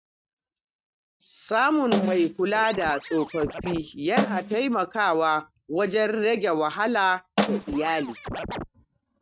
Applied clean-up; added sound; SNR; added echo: neural mask model RNNoise.